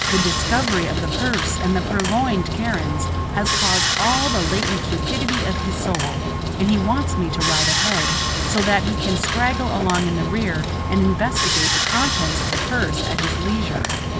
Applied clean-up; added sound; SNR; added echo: none; Sawing; -2 dB; none.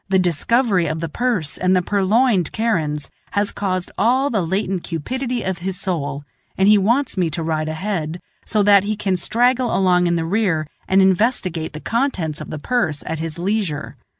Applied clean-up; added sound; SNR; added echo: none; none; none; none.